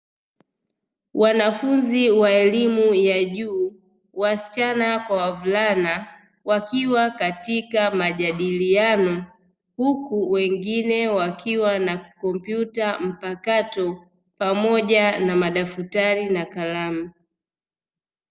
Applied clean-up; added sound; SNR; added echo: none; none; none; none.